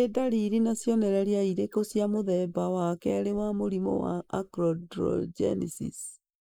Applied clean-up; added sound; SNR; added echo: neural mask model Resemble Enhance denoiser.